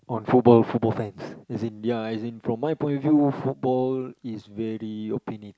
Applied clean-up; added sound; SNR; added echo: none; none; none; none.